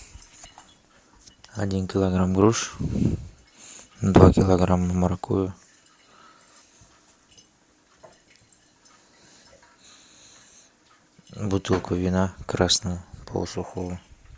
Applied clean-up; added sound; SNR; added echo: none; none; none; none.